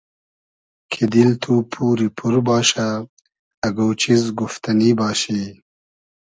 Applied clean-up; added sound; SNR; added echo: none; none; none; none.